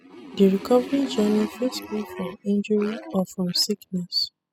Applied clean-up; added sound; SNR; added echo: classical method spectral subtraction.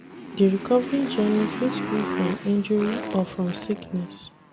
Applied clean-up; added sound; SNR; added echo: none; Motorcycle; 8 dB; none.